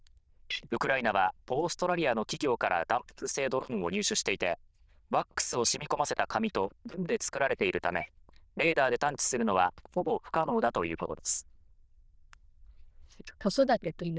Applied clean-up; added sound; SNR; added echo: neural diffusion model UNIVERSE++.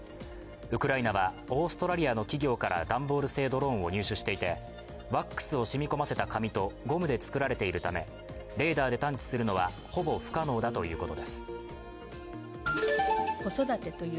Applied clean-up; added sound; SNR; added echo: none; none; none; none.